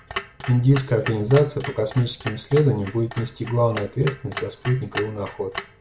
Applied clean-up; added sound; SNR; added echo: none; Clock; 13 dB; none.